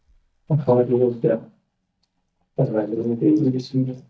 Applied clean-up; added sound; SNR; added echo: neural mask model DeepFilterNet 3.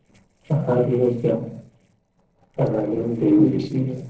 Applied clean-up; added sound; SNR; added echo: neural separator model SepFormer DNS4.